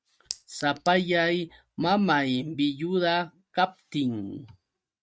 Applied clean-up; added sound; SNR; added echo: neural mask model RNNoise.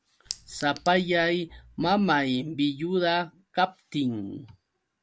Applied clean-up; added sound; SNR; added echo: none; Chink, clink; 15 dB; none.